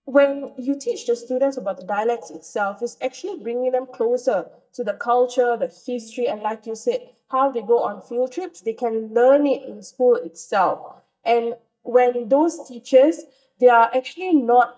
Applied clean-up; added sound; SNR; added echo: neural mask model DeepFilterNet 3.